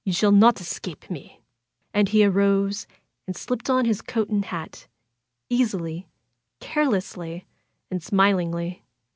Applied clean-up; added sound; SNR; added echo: none; none; none; none.